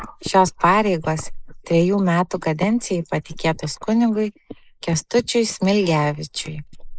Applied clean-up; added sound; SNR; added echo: neural mask model Resemble Enhance denoiser.